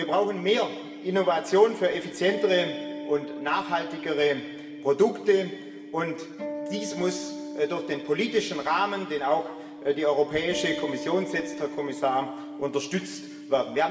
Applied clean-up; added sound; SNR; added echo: none; Acoustic guitar; 11 dB; reverberation time 1.8 s.